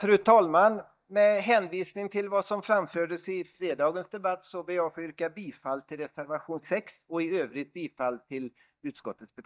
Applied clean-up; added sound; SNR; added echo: neural mask model DeepFilterNet 3.